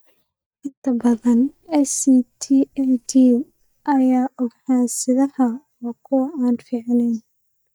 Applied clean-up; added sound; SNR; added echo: neural mask model DeepFilterNet 3.